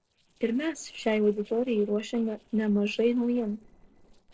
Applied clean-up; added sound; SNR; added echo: neural separator model SepFormer DNS4.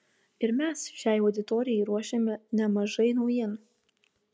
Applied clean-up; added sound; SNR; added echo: none; none; none; none.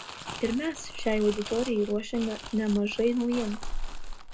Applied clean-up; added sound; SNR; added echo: none; Crumpling, crinkling; 7 dB; reverberation time 0.2 s.